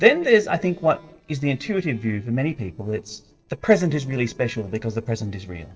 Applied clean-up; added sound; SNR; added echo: neural separator model SepFormer DNS4.